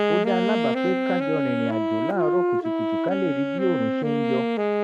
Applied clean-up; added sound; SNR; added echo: none; Wind instrument, woodwind instrument; -4 dB; none.